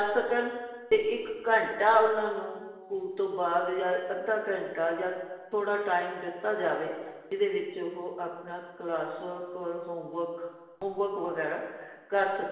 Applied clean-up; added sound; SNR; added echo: none; none; none; reverberation time 1.2 s.